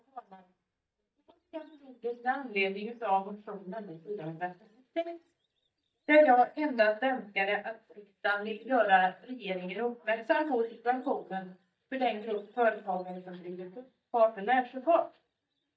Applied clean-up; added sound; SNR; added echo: neural mask model DeepFilterNet 3.